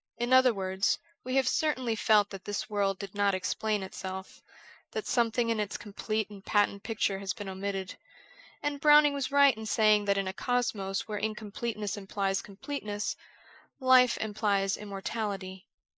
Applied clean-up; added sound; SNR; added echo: neural mask model Resemble Enhance denoiser.